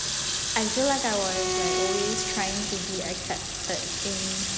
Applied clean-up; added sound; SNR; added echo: none; Bowed string instrument + Water tap, faucet; -2 dB; none.